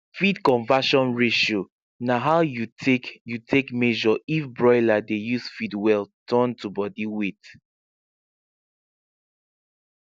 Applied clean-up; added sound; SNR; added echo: none; none; none; none.